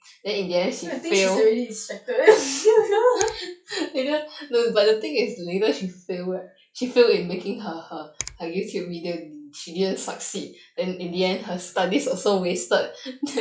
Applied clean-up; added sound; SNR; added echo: classical method log-MMSE.